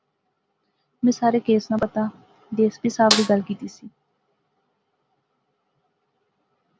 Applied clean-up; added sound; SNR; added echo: none; Snare drum; 2 dB; none.